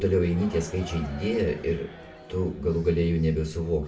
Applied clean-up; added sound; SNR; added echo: none; Crowd; 19 dB; reverberation time 0.3 s.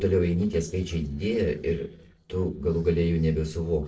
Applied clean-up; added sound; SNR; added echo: neural separator model SepFormer DNS4.